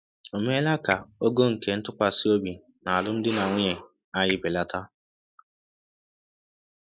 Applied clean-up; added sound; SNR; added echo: none; Finger snapping; 11 dB; none.